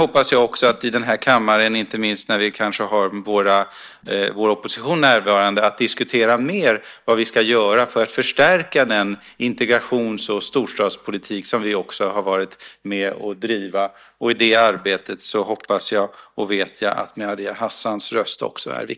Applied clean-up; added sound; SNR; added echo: neural mask model DeepFilterNet 3.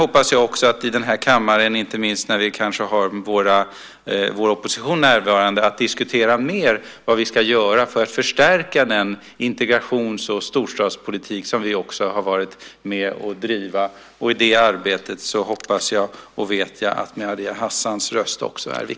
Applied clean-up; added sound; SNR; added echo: none; none; none; none.